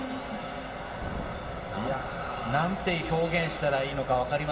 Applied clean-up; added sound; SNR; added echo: none; Thunder; 15 dB; reverberation time 1.9 s.